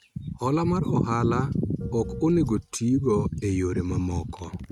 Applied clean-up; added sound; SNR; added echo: neural mask model RNNoise.